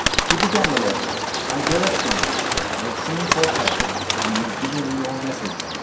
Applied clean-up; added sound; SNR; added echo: none; Bird; -4 dB; reverberation time 0.7 s.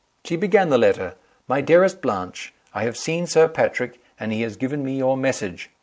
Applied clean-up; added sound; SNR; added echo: none; none; none; none.